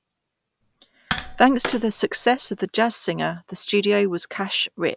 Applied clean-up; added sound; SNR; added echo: none; Tap; 12 dB; none.